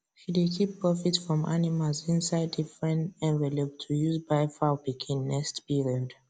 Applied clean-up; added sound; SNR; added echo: none; none; none; none.